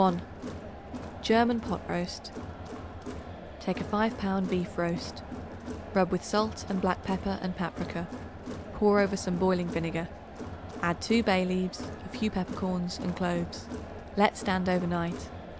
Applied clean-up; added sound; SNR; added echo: none; Crowd; 10 dB; none.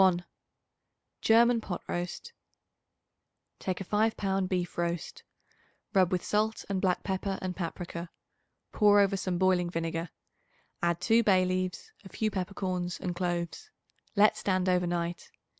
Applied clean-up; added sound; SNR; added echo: none; none; none; none.